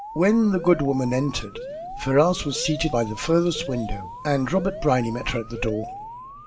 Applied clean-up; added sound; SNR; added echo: none; Alarm; 13 dB; reverberation time 2.4 s.